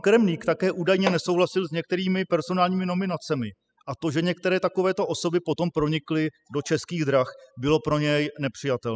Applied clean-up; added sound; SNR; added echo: classical method spectral subtraction.